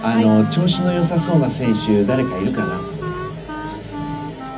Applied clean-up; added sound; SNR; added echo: none; Wind instrument, woodwind instrument; 11 dB; reverberation time 0.4 s.